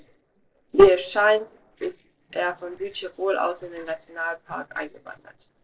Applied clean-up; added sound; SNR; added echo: neural separator model SepFormer DNS4.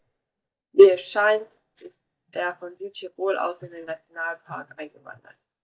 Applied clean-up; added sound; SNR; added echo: neural mask model DeepFilterNet 3.